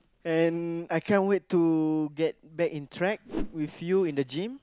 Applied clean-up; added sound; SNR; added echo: none; Whoosh, swoosh, swish; 15 dB; none.